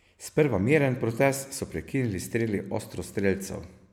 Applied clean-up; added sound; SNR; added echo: none; none; none; none.